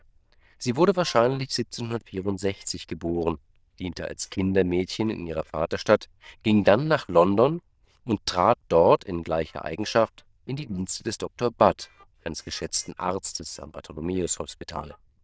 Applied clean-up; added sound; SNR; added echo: neural diffusion model UNIVERSE++.